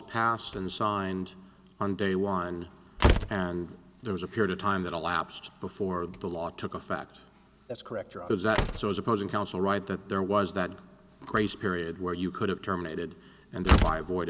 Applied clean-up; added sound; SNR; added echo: none; Slam; 3 dB; none.